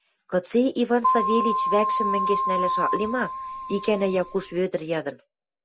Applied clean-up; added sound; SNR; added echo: none; Keyboard (musical); 0 dB; none.